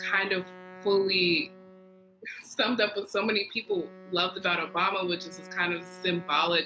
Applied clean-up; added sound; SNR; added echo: none; Wind instrument, woodwind instrument; 19 dB; none.